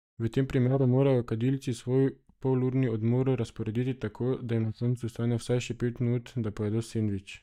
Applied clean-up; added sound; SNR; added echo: neural mask model DeepFilterNet 3.